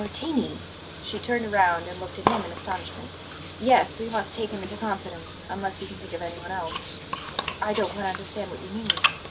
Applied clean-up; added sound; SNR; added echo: none; Bathtub (filling or washing) / Water; 1 dB; none.